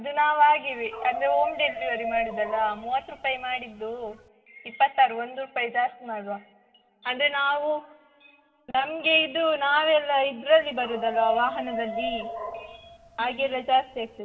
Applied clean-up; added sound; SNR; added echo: none; Dog; 8 dB; reverberation time 1.6 s.